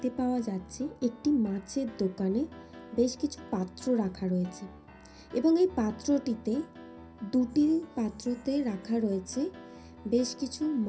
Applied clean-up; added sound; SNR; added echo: none; Piano; 18 dB; reverberation time 0.4 s.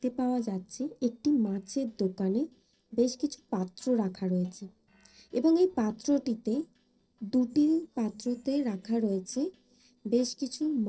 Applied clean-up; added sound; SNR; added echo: neural separator model SepFormer DNS4.